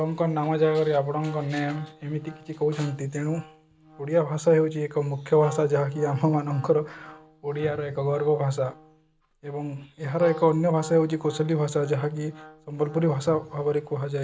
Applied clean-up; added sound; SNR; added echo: none; Wind instrument, woodwind instrument; 19 dB; none.